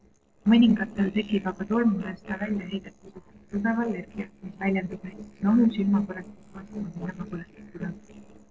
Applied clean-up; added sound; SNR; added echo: neural separator model SepFormer DNS4.